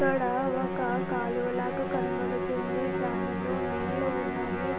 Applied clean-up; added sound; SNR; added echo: none; Musical instrument; 0 dB; none.